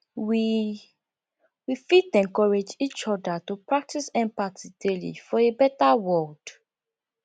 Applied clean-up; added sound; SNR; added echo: none; none; none; none.